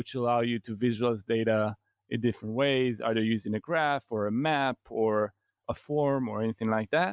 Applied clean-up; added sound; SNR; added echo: none; none; none; none.